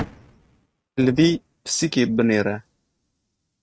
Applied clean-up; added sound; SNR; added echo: neural mask model RNNoise.